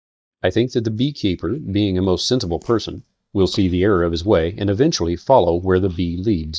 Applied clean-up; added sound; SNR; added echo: neural mask model DeepFilterNet 3.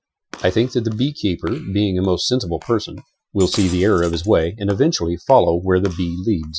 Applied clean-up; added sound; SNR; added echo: classical method Wiener filter.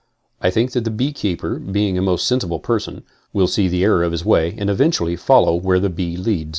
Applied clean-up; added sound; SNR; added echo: none; none; none; none.